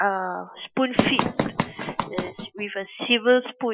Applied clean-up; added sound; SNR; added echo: classical method Wiener filter.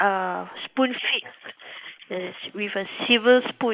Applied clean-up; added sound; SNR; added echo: neural mask model Resemble Enhance denoiser.